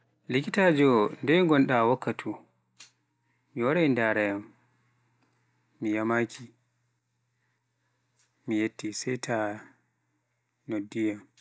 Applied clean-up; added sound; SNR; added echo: none; none; none; none.